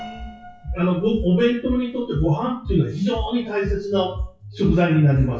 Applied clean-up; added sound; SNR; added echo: classical method WPE with log-MMSE.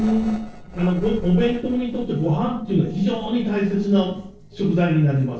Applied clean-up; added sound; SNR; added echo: neural separator model SepFormer DNS4.